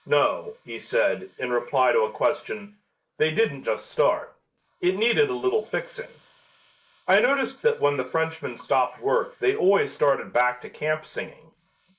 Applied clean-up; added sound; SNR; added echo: neural mask model Resemble Enhance denoiser.